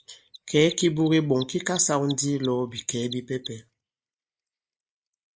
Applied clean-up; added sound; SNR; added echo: neural mask model Resemble Enhance denoiser.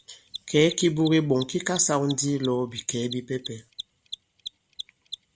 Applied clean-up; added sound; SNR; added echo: none; Mechanisms; 16 dB; none.